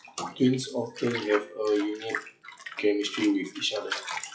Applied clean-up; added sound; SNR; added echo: classical method WPE with log-MMSE.